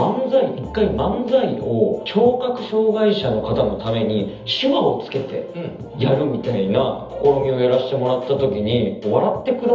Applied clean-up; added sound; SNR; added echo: none; none; none; reverberation time 0.7 s.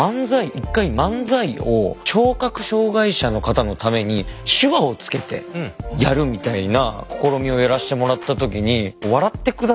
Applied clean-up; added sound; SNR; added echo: none; none; none; none.